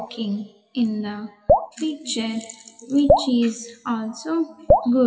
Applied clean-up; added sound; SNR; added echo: classical method WPE with log-MMSE.